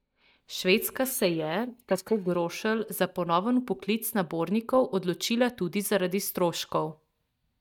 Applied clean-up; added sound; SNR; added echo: neural mask model DeepFilterNet 3.